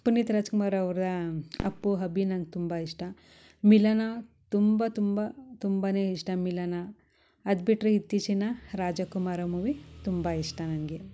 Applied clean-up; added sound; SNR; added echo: none; Fireworks; 17 dB; none.